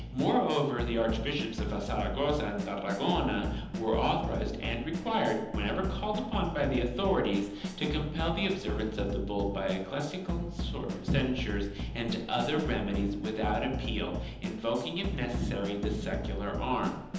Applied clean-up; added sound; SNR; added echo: none; Drum / Drum kit; 5 dB; reverberation time 0.9 s.